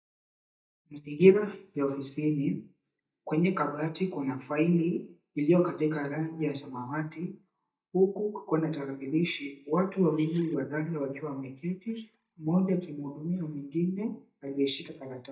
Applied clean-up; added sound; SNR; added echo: neural mask model DeepFilterNet 3.